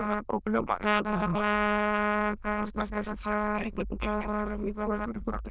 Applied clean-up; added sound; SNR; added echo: neural diffusion model UNIVERSE++.